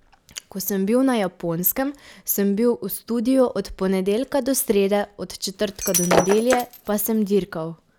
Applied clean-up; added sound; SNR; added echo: none; Shatter; 3 dB; none.